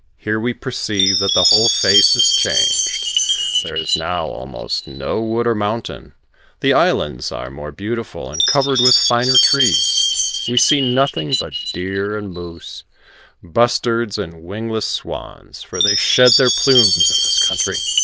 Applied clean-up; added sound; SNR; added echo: neural diffusion model UNIVERSE++.